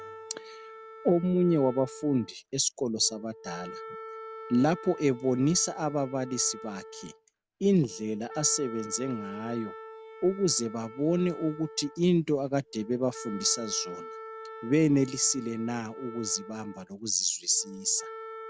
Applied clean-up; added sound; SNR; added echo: none; Wind instrument, woodwind instrument; 15 dB; none.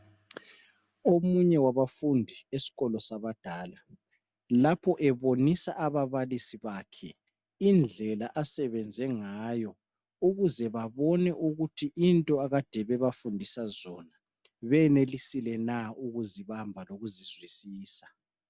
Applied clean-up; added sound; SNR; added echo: none; none; none; none.